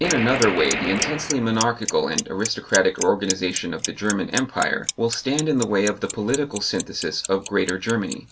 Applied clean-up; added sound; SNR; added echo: none; Clock + Gunshot, gunfire; 7 dB; none.